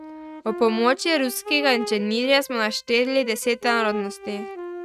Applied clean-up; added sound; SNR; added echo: neural mask model RNNoise.